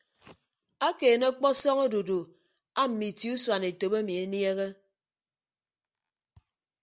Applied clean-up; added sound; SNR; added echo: none; none; none; none.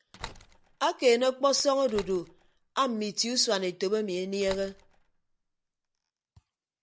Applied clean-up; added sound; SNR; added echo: none; Slam; 20 dB; none.